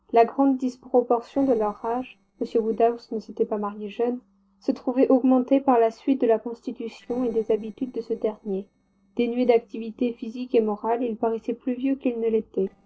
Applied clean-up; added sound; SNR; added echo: neural separator model SepFormer DNS4.